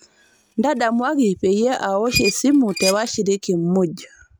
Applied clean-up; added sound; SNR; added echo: none; Squeak; 11 dB; none.